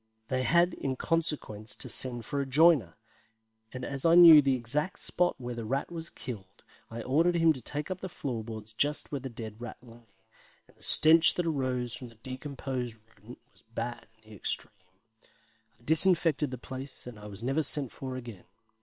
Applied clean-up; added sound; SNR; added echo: neural separator model SepFormer WHAM!.